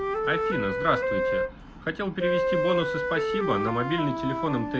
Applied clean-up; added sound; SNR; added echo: none; Wind instrument, woodwind instrument; -2 dB; none.